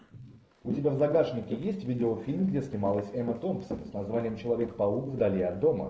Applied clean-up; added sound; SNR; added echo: neural mask model Resemble Enhance denoiser.